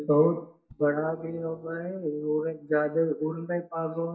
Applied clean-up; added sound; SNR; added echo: neural mask model DeepFilterNet 3.